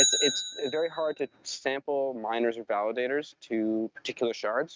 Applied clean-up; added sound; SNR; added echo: neural mask model RNNoise.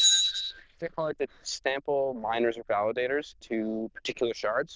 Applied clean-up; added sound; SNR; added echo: neural diffusion model UNIVERSE++.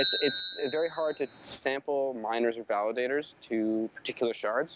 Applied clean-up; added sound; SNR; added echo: none; Bicycle; 2 dB; none.